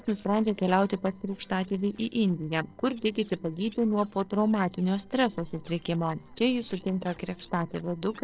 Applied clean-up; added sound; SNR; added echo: neural separator model SepFormer DNS4.